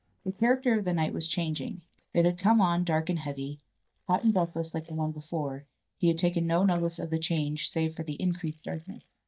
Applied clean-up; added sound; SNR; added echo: neural mask model DeepFilterNet 3.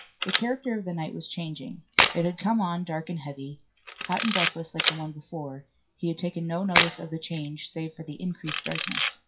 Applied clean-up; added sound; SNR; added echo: classical method WPE with log-MMSE.